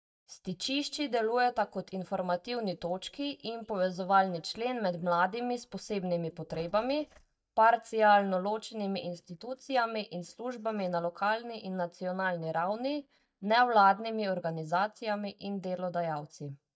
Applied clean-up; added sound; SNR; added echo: neural mask model DeepFilterNet 3.